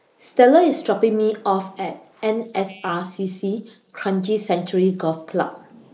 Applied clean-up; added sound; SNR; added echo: neural mask model Resemble Enhance denoiser.